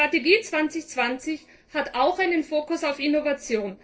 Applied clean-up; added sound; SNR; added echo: neural separator model SepFormer DNS4.